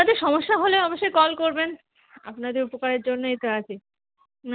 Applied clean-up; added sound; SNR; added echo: none; none; none; none.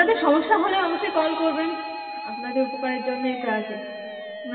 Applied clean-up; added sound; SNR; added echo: none; Musical instrument; 10 dB; reverberation time 2.4 s.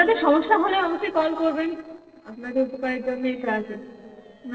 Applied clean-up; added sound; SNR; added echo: neural separator model SepFormer DNS4.